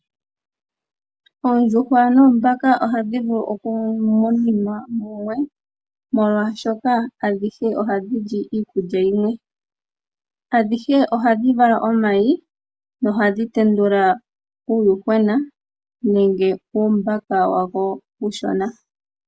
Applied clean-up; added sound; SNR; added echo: none; none; none; none.